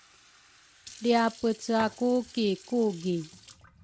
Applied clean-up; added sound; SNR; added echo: none; Fill (with liquid) / Sink (filling or washing); 19 dB; none.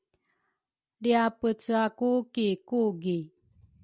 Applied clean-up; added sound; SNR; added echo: none; none; none; none.